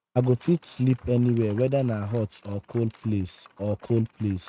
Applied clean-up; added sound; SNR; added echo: neural mask model RNNoise.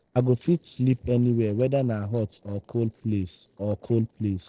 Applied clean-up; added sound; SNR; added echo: neural separator model SepFormer DNS4.